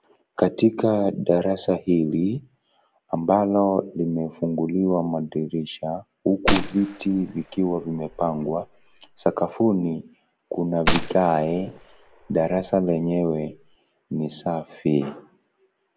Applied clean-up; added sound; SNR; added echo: none; Gunshot, gunfire; 5 dB; none.